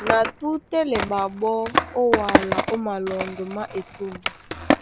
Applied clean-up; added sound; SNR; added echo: none; Skateboard; 0 dB; none.